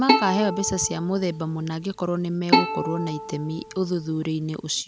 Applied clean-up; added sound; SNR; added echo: none; Bowed string instrument; 2 dB; none.